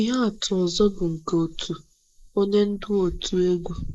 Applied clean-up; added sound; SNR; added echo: neural mask model Resemble Enhance denoiser.